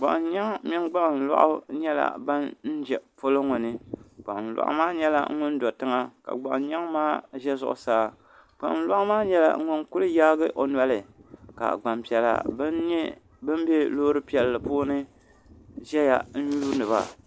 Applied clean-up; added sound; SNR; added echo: none; none; none; none.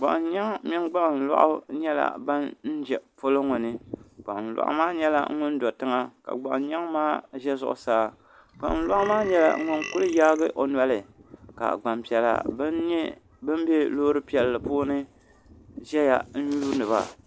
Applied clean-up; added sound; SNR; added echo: none; Burping, eructation; 11 dB; none.